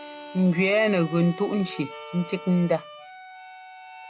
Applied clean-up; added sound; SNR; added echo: none; Harmonica; 15 dB; none.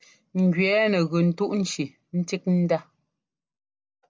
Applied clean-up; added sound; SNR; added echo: none; none; none; none.